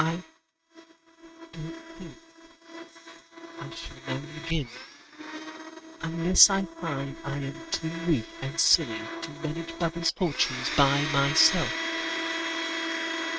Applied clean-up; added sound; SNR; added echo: neural mask model RNNoise.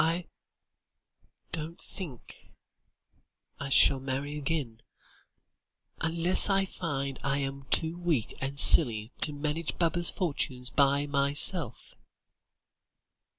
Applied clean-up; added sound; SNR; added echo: none; none; none; none.